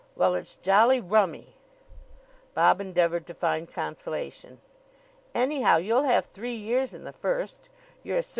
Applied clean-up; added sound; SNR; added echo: none; none; none; none.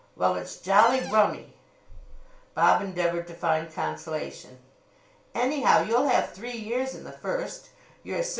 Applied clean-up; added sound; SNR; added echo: none; Cupboard open or close; 12 dB; reverberation time 0.4 s.